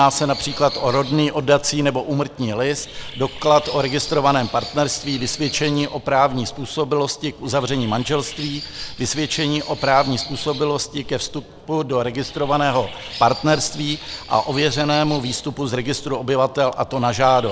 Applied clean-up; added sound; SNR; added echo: none; Bird; 14 dB; none.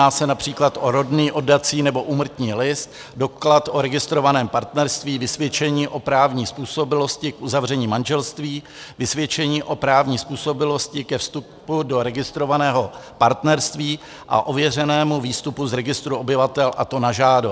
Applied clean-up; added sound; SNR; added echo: none; none; none; none.